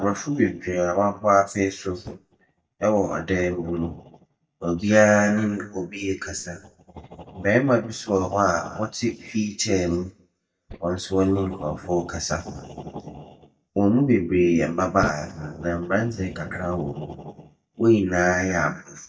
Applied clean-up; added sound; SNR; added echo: neural mask model DeepFilterNet 3.